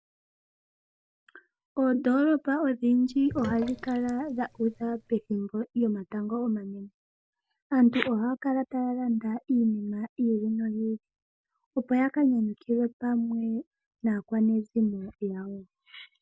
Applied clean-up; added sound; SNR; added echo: none; Sink (filling or washing); 15 dB; none.